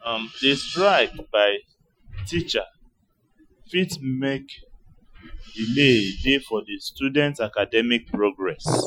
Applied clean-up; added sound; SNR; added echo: classical method Wiener filter.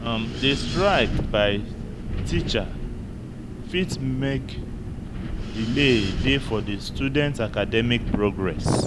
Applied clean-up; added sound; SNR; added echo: none; Wind; 4 dB; none.